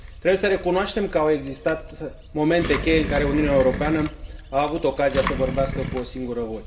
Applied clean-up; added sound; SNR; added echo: none; Engine; 8 dB; reverberation time 1.1 s.